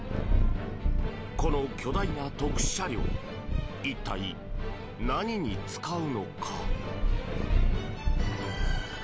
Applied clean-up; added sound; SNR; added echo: none; Purr; -4 dB; none.